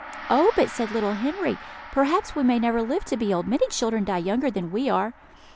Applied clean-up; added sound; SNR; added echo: none; Gong; 17 dB; none.